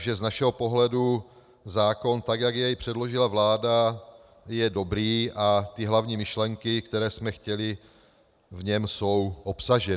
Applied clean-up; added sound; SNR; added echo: none; none; none; none.